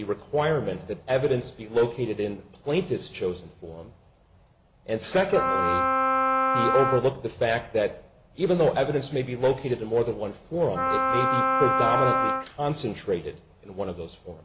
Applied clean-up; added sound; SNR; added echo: none; Wind instrument, woodwind instrument; -3 dB; none.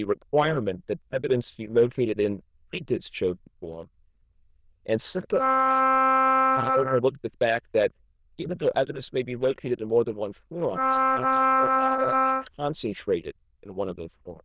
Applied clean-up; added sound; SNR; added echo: neural diffusion model UNIVERSE++.